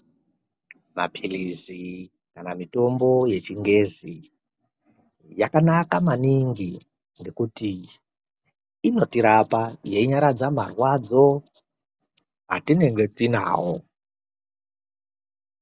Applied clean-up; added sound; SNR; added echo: none; none; none; none.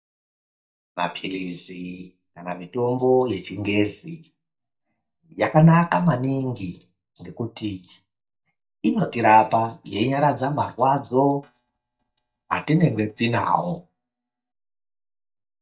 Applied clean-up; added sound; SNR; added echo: neural mask model DeepFilterNet 3.